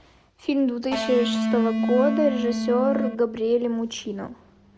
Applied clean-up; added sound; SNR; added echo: none; Electric guitar; 0 dB; none.